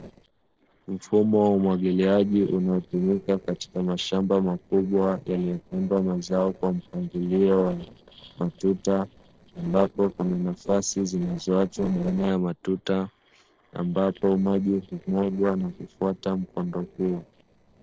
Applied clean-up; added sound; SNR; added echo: neural separator model SepFormer DNS4.